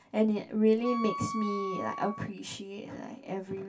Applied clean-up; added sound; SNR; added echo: none; Wind instrument, woodwind instrument; 8 dB; reverberation time 0.2 s.